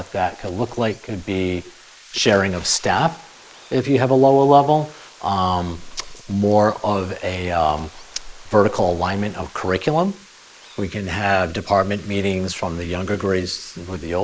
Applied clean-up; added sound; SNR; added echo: neural mask model Resemble Enhance denoiser.